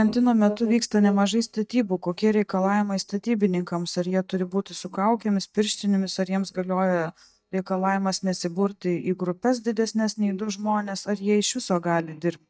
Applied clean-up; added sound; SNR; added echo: neural mask model DeepFilterNet 3.